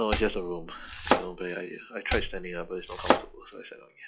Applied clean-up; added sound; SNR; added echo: classical method log-MMSE.